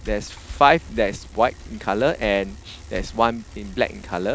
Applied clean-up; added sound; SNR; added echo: none; Bicycle; 14 dB; none.